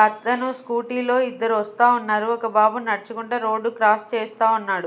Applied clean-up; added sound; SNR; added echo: none; none; none; none.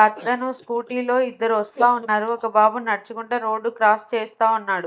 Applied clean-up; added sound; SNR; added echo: neural mask model DeepFilterNet 3.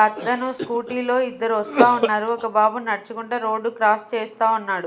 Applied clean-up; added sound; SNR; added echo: none; Cough; 5 dB; none.